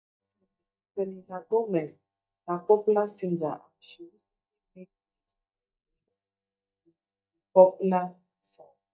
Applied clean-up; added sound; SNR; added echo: neural mask model DeepFilterNet 3.